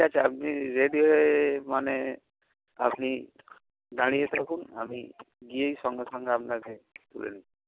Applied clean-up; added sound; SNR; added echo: none; none; none; none.